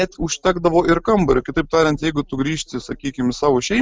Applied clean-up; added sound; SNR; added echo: none; none; none; none.